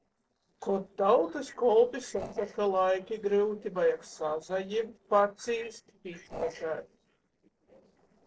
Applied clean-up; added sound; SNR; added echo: neural separator model SepFormer DNS4.